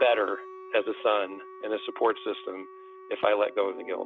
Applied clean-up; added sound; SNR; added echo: none; Wind instrument, woodwind instrument; 16 dB; none.